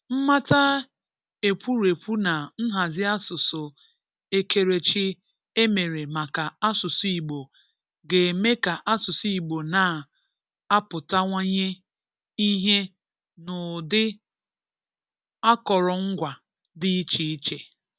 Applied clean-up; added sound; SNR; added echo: none; none; none; none.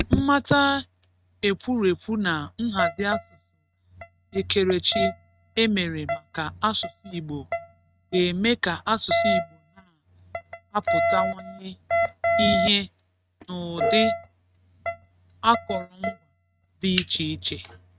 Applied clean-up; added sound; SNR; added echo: neural mask model RNNoise.